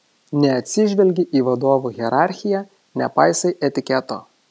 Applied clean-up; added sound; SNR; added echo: none; none; none; none.